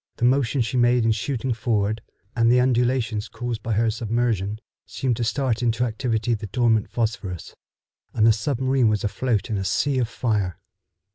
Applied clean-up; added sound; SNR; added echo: none; none; none; none.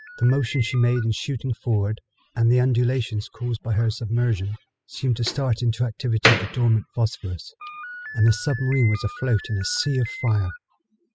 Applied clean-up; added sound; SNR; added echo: classical method spectral subtraction.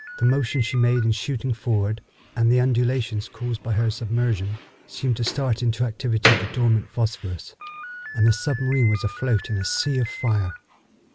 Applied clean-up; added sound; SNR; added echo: none; Slam; 11 dB; none.